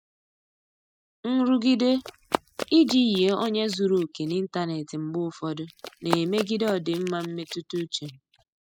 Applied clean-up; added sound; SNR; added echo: classical method spectral subtraction.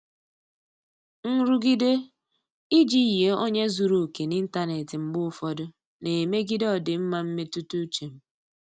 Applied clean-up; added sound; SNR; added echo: none; none; none; none.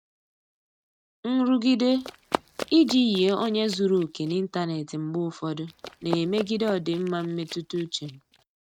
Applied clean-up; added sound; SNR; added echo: neural mask model RNNoise.